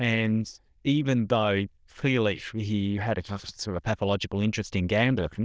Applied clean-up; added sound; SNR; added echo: neural diffusion model UNIVERSE++.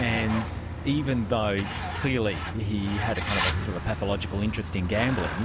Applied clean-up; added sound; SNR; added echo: none; Truck; 3 dB; none.